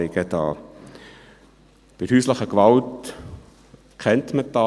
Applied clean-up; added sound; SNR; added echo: none; none; none; none.